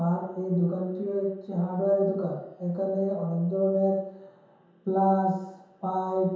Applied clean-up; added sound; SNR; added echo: none; none; none; reverberation time 0.9 s.